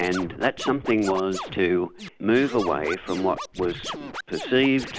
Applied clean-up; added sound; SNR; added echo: none; Scratching (performance technique); 12 dB; none.